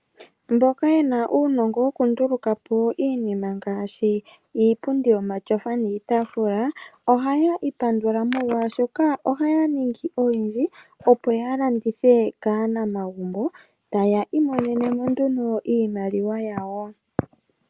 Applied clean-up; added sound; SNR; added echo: none; none; none; none.